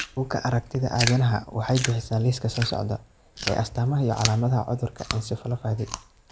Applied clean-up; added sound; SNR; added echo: none; Chewing, mastication; 10 dB; none.